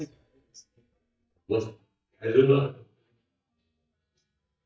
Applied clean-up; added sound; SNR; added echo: neural mask model DeepFilterNet 3.